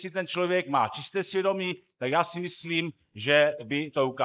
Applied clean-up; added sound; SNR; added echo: neural mask model Resemble Enhance denoiser.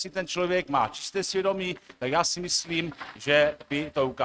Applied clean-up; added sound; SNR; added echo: neural mask model RNNoise.